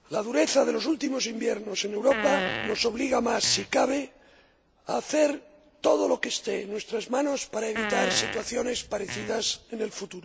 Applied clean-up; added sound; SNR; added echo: none; Fart; 6 dB; none.